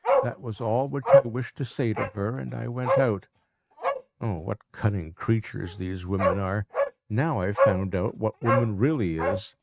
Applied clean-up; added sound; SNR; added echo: neural mask model RNNoise.